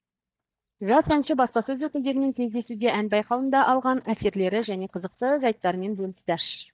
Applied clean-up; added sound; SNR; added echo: neural mask model DeepFilterNet 3.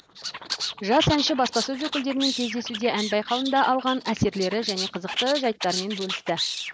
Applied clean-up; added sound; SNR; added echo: neural mask model Resemble Enhance denoiser.